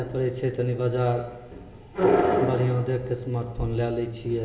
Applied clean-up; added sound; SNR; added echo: none; none; none; reverberation time 1.6 s.